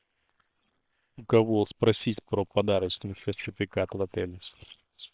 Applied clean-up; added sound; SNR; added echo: neural separator model SepFormer WHAM!.